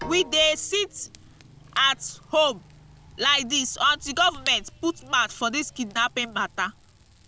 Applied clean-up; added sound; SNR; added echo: none; Fire / Rain + Bowed string instrument; 19 dB; none.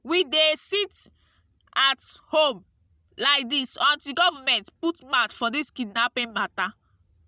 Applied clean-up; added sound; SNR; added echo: none; none; none; none.